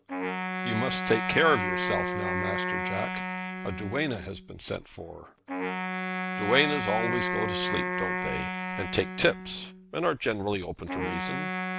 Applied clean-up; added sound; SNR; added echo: none; Wind instrument, woodwind instrument; 2 dB; none.